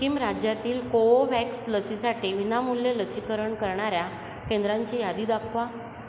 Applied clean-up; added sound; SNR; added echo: none; none; none; none.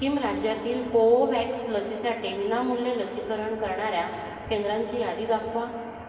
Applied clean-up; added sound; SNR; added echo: none; none; none; reverberation time 2.3 s.